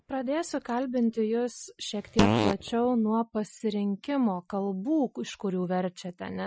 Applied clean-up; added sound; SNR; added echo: classical method Wiener filter.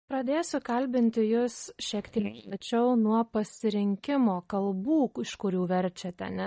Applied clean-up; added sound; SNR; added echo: neural mask model DeepFilterNet 3.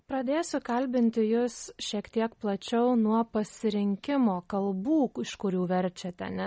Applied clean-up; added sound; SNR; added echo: none; none; none; none.